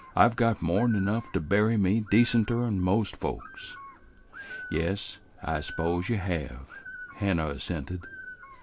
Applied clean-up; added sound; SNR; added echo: none; Bird; 18 dB; none.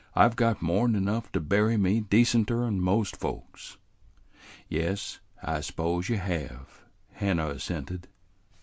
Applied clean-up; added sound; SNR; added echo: none; none; none; none.